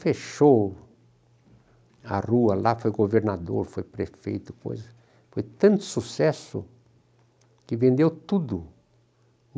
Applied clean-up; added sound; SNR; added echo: none; none; none; none.